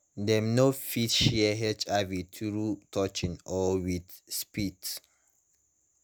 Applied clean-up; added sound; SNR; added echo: none; none; none; none.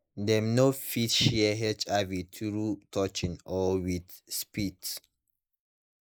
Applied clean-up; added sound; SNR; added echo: neural mask model Resemble Enhance denoiser.